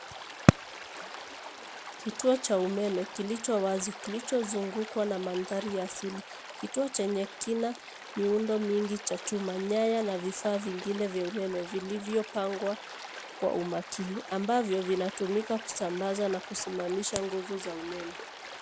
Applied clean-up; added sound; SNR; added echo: none; Stream; 12 dB; none.